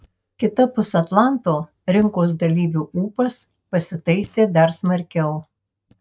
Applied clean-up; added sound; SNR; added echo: neural mask model DeepFilterNet 3.